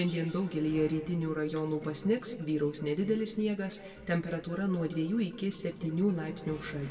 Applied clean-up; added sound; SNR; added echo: none; none; none; reverberation time 1.5 s.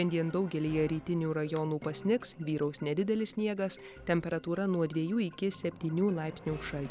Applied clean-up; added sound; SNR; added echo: none; none; none; none.